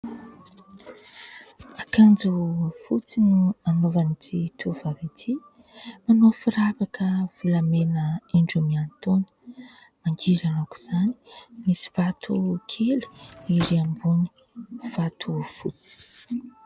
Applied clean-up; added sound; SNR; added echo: none; Drawer open or close / Wood; 15 dB; none.